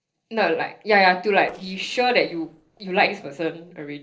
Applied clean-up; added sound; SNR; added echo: neural separator model SepFormer DNS4.